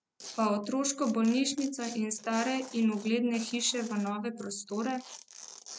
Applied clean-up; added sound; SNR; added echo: none; Tearing; 18 dB; none.